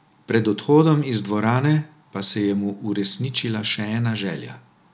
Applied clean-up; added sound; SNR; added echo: none; none; none; none.